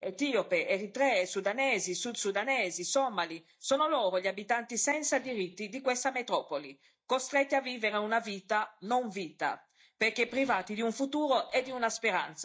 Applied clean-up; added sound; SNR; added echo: neural mask model DeepFilterNet 3.